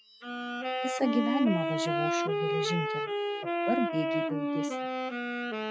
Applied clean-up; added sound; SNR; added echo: classical method Wiener filter.